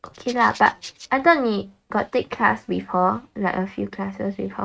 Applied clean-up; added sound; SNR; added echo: neural mask model RNNoise.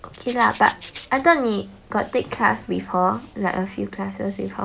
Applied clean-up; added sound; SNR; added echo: none; Rattle (instrument); 15 dB; none.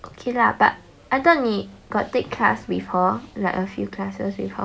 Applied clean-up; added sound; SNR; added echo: none; none; none; none.